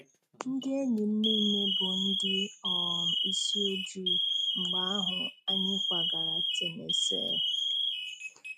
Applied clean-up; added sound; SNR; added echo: neural mask model RNNoise.